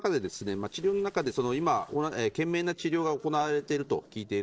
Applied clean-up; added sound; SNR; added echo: neural separator model SepFormer DNS4.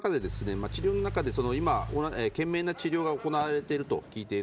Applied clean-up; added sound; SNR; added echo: none; Engine / Car; 10 dB; none.